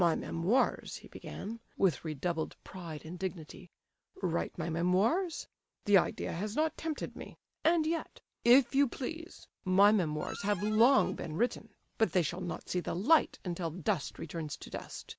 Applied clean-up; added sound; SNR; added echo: none; Harmonica; 15 dB; none.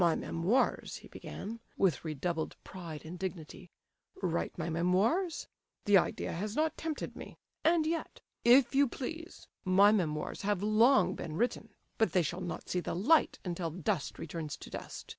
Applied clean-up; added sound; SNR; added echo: none; none; none; none.